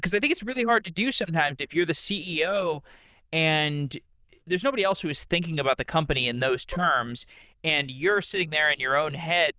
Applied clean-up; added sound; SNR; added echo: neural diffusion model UNIVERSE++.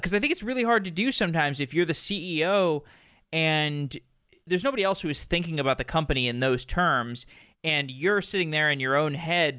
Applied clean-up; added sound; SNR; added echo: none; none; none; none.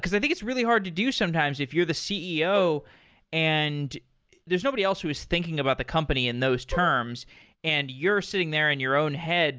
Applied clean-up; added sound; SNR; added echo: none; Bowed string instrument; 11 dB; none.